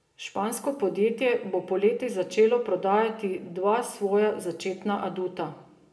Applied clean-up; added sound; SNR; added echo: none; none; none; reverberation time 0.9 s.